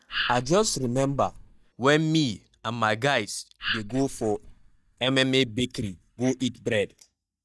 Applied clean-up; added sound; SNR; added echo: neural mask model DeepFilterNet 3.